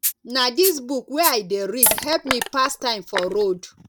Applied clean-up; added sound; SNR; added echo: none; Rattle (instrument) + Crushing; 3 dB; none.